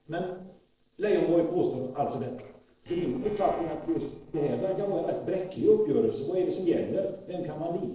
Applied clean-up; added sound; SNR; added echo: neural separator model SepFormer DNS4.